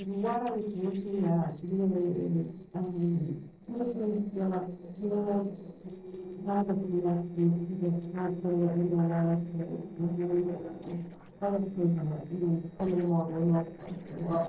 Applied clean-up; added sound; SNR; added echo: neural separator model SepFormer DNS4.